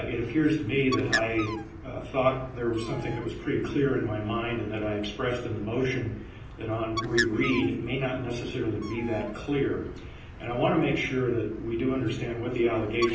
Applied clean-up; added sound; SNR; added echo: none; Bird; 11 dB; reverberation time 0.6 s.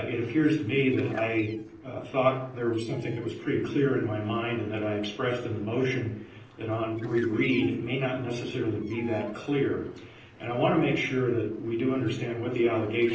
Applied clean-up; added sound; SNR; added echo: neural separator model SepFormer DNS4.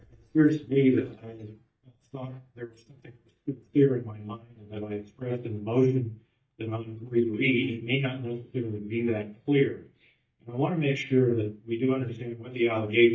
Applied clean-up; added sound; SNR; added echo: neural mask model DeepFilterNet 3.